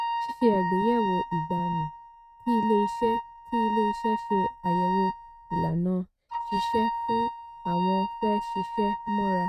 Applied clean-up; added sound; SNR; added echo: neural mask model RNNoise.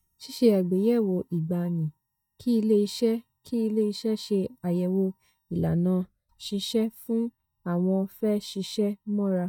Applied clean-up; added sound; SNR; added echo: neural mask model DeepFilterNet 3.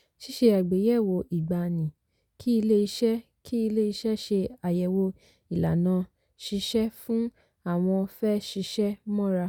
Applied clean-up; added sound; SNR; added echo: none; none; none; none.